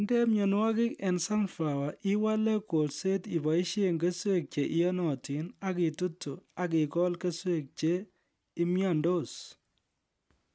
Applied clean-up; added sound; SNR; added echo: none; none; none; none.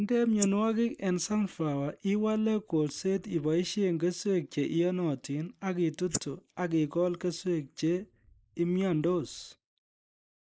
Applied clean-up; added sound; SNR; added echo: neural mask model Resemble Enhance denoiser.